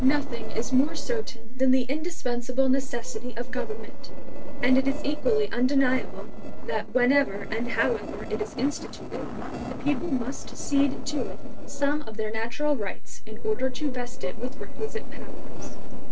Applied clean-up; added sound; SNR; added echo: neural separator model SepFormer DNS4.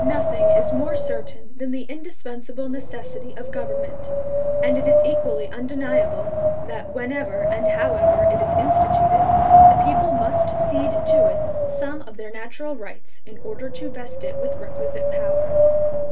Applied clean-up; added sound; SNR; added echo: none; Wind; -2 dB; reverberation time 0.2 s.